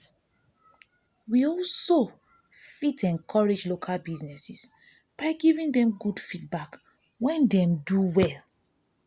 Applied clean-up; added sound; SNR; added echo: none; none; none; none.